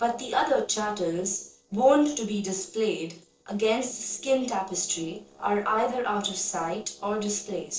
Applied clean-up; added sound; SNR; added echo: neural separator model SepFormer DNS4.